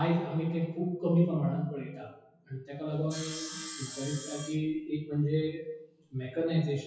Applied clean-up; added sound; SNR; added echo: classical method WPE with log-MMSE.